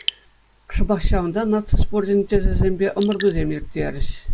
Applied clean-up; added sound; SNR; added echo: none; Raindrop / Drip; 18 dB; none.